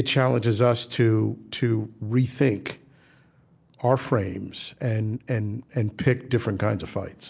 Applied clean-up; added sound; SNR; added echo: none; none; none; none.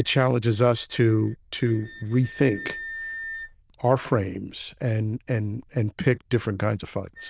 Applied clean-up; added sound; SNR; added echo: neural diffusion model UNIVERSE++.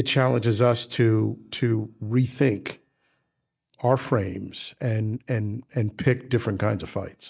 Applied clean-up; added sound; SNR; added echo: neural mask model DeepFilterNet 3.